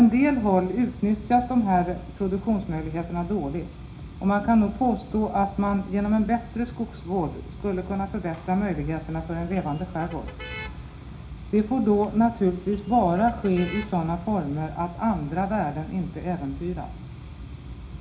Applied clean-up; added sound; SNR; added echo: none; Motor vehicle (road); 19 dB; reverberation time 0.4 s.